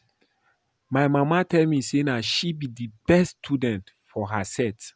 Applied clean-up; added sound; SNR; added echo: none; none; none; none.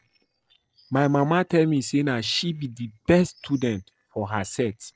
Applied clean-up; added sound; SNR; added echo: neural separator model SepFormer DNS4.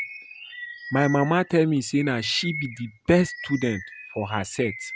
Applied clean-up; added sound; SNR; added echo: none; Bird vocalization, bird call, bird song; 13 dB; none.